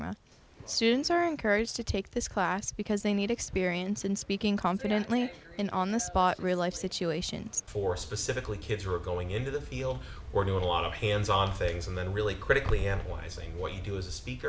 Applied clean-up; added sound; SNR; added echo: none; none; none; none.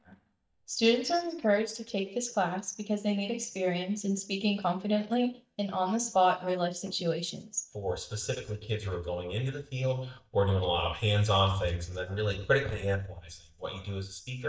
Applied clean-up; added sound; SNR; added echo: neural mask model DeepFilterNet 3.